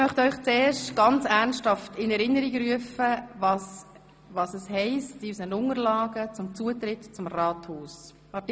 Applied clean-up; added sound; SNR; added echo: none; none; none; none.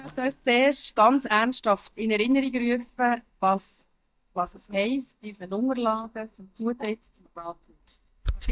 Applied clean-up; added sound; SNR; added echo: neural mask model DeepFilterNet 3.